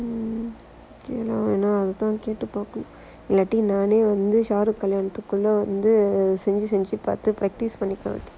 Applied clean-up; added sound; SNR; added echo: none; none; none; none.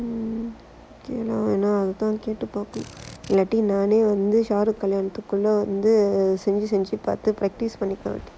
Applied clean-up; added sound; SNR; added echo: none; Drill; 18 dB; none.